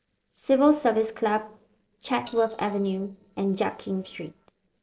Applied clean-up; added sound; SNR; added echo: neural separator model SepFormer DNS4.